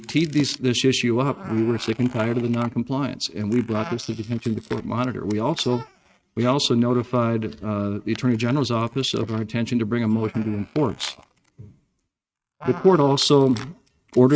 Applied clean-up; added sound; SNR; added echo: neural mask model RNNoise.